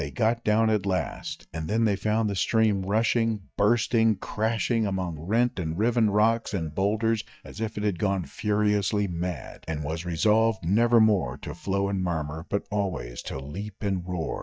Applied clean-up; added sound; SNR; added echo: neural mask model DeepFilterNet 3.